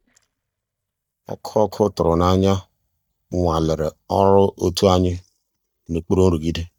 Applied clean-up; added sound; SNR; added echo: neural mask model DeepFilterNet 3.